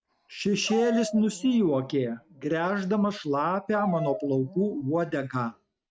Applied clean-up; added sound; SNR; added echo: neural mask model RNNoise.